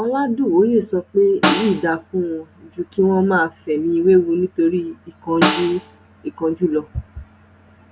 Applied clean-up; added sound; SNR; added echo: none; Snare drum; 7 dB; none.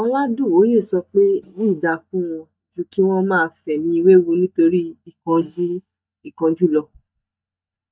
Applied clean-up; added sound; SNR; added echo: neural mask model DeepFilterNet 3.